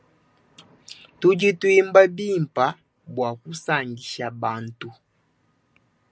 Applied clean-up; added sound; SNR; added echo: none; none; none; none.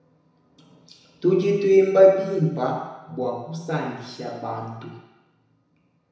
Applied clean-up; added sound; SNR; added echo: none; none; none; reverberation time 1.0 s.